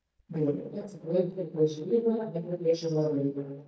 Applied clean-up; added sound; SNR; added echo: neural mask model DeepFilterNet 3.